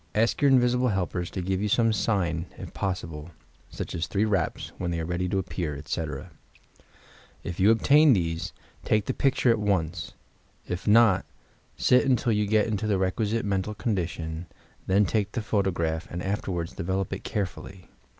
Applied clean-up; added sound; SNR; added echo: none; none; none; none.